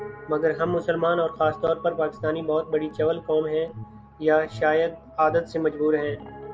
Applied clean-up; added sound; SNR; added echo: none; Alarm + Piano; 16 dB; none.